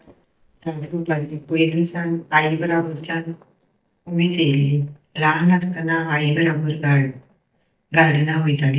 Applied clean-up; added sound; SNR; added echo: neural mask model DeepFilterNet 3.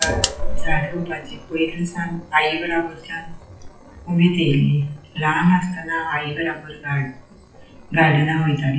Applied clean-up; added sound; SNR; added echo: classical method WPE with log-MMSE.